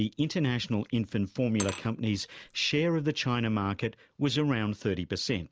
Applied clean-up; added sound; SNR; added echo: none; Glass / Liquid; 17 dB; none.